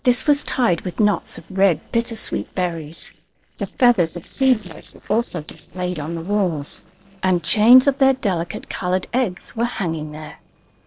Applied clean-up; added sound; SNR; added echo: neural separator model SepFormer DNS4.